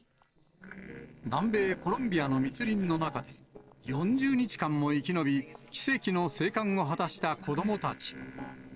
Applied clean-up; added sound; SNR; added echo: neural separator model SepFormer DNS4.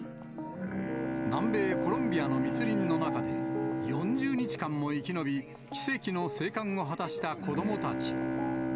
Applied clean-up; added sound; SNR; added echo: none; Bowed string instrument; 1 dB; none.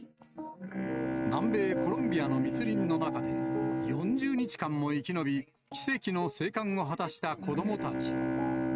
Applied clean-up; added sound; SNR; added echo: neural mask model RNNoise.